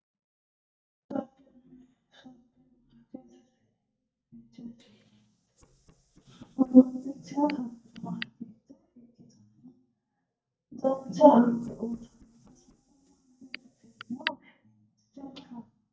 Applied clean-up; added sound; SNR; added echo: neural mask model DeepFilterNet 3.